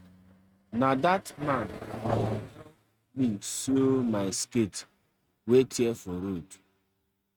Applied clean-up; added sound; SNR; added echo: neural mask model RNNoise.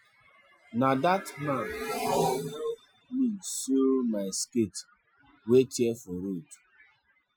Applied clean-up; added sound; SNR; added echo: classical method Wiener filter.